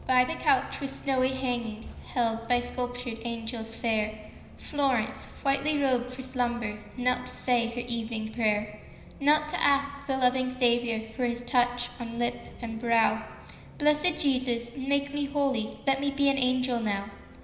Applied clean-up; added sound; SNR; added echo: none; Bus; 19 dB; reverberation time 0.9 s.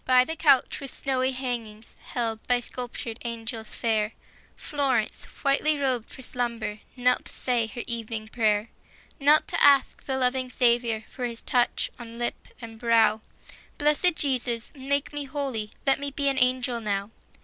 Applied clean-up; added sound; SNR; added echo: none; none; none; none.